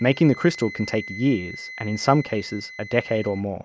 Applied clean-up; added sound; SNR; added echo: none; Wind instrument, woodwind instrument; 16 dB; none.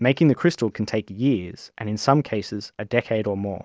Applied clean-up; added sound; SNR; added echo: none; none; none; none.